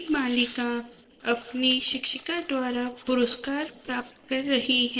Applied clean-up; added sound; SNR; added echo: neural separator model SepFormer DNS4.